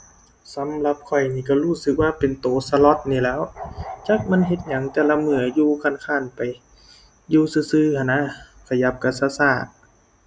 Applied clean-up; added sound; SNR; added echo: none; Bark; 15 dB; none.